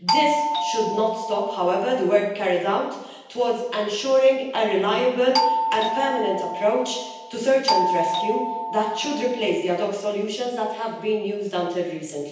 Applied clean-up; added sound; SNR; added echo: none; Doorbell; 2 dB; reverberation time 0.9 s.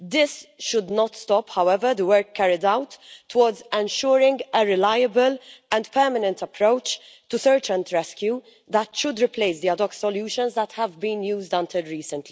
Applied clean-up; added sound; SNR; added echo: none; none; none; none.